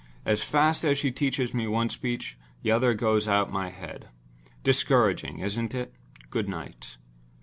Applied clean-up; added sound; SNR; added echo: none; none; none; none.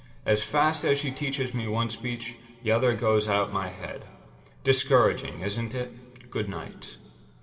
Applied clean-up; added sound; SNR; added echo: none; none; none; reverberation time 1.8 s.